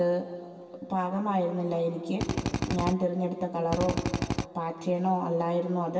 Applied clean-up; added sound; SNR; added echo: none; Drill; 0 dB; reverberation time 2.4 s.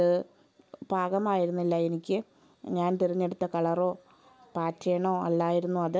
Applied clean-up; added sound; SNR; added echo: none; none; none; none.